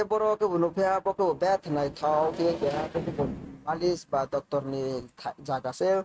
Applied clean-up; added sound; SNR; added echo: neural mask model RNNoise.